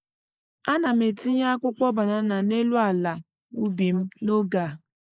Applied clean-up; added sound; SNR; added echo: neural mask model Resemble Enhance denoiser.